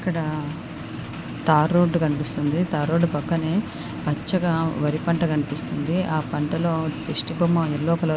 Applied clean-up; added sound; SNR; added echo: none; none; none; none.